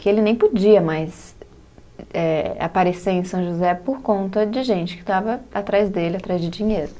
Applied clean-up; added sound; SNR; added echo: none; none; none; none.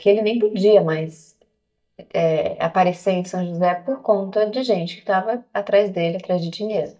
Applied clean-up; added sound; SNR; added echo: neural mask model DeepFilterNet 3.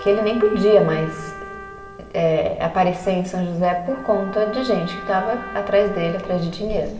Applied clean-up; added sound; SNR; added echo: none; Trumpet; 15 dB; reverberation time 2.5 s.